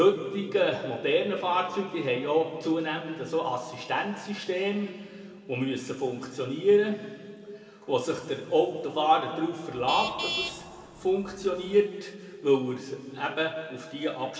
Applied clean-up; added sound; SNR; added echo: none; Traffic noise, roadway noise / Vehicle horn, car horn, honking; 8 dB; reverberation time 1.9 s.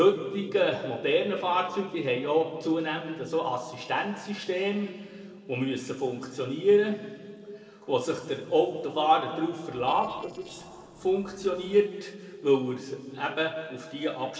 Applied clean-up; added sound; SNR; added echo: neural separator model SepFormer DNS4.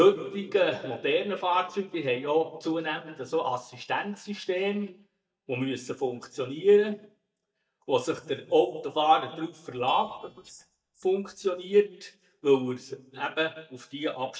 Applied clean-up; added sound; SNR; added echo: neural mask model DeepFilterNet 3.